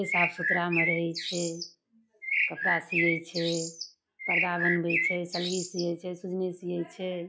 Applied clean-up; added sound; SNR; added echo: classical method log-MMSE.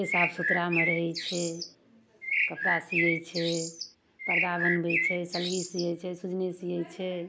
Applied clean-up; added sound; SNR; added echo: none; Bird; -2 dB; none.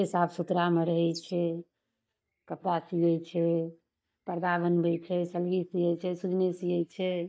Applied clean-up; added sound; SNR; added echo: neural mask model DeepFilterNet 3.